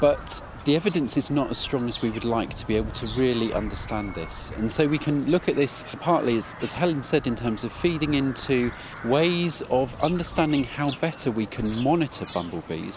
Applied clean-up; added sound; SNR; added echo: none; Bird vocalization, bird call, bird song; 11 dB; none.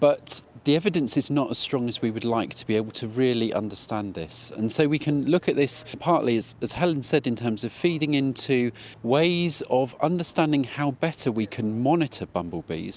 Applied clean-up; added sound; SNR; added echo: none; none; none; none.